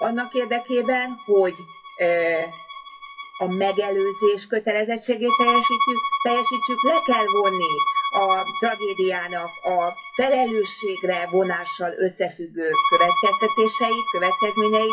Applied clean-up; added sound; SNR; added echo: classical method WPE with log-MMSE.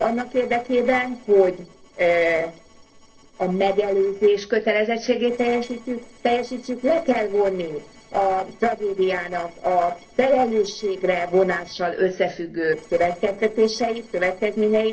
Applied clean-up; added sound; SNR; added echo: neural separator model SepFormer DNS4.